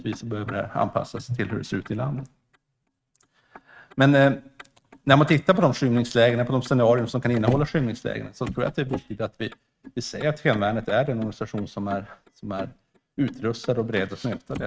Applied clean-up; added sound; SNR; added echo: neural mask model RNNoise.